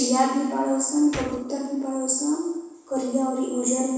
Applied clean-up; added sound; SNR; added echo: none; Gunshot, gunfire; 18 dB; reverberation time 1.1 s.